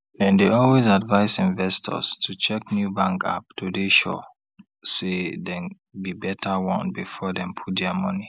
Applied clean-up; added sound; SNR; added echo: none; none; none; none.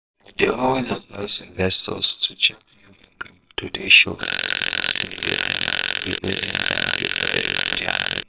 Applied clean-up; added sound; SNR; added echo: neural separator model SepFormer WHAMR!.